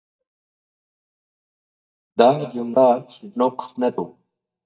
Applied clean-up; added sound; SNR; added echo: neural mask model DeepFilterNet 3.